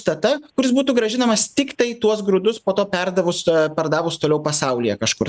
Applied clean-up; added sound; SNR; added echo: none; none; none; none.